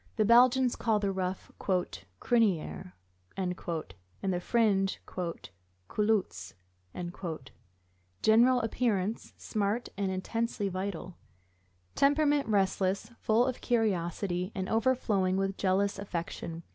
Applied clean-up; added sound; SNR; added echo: none; none; none; none.